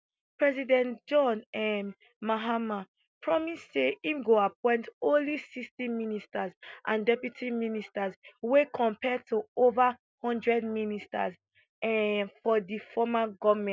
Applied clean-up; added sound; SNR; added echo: none; none; none; none.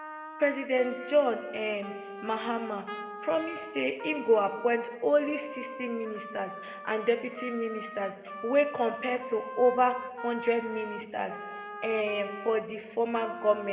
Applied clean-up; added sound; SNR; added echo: none; Trumpet; 12 dB; reverberation time 1.5 s.